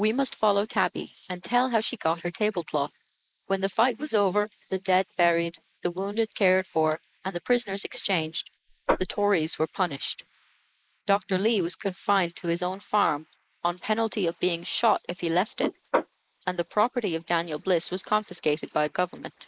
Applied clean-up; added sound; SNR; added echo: neural mask model Resemble Enhance denoiser.